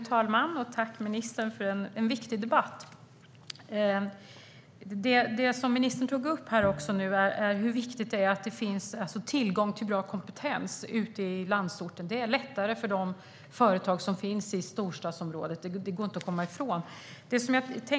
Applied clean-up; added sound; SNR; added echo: none; Bowed string instrument; 17 dB; none.